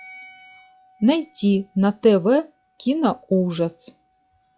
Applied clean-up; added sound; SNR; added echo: classical method log-MMSE.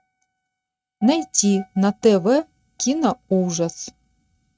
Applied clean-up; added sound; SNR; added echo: neural mask model RNNoise.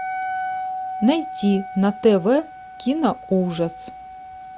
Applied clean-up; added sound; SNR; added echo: none; Wind instrument, woodwind instrument; 9 dB; none.